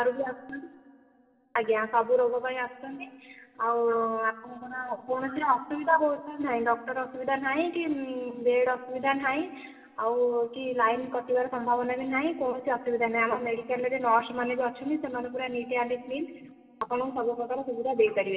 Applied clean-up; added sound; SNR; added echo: none; none; none; reverberation time 2.2 s.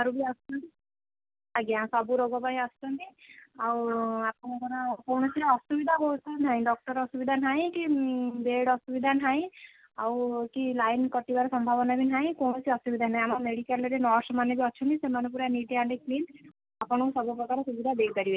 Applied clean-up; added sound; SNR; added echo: none; none; none; none.